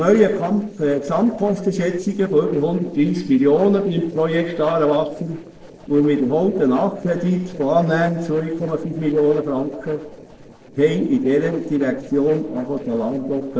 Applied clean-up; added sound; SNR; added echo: neural separator model SepFormer DNS4.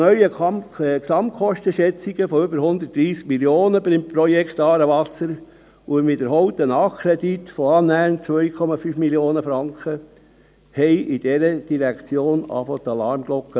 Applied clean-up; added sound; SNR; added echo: none; none; none; none.